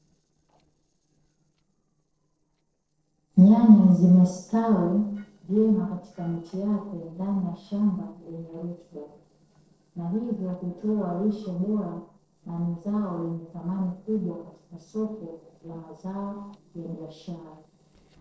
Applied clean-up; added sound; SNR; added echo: neural separator model SepFormer DNS4.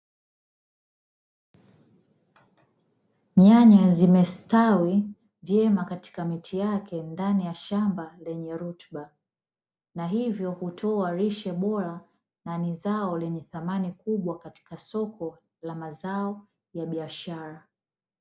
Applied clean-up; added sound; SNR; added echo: none; none; none; none.